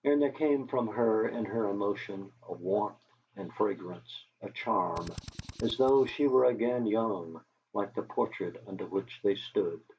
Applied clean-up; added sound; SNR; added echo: none; Drill; 15 dB; none.